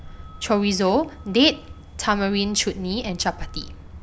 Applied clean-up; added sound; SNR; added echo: none; Truck; 15 dB; none.